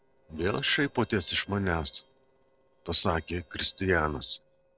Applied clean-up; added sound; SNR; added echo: neural separator model SepFormer DNS4.